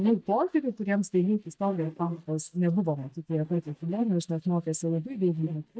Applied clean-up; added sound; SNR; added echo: neural mask model DeepFilterNet 3.